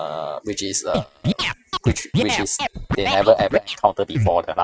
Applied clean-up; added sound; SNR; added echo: neural mask model RNNoise.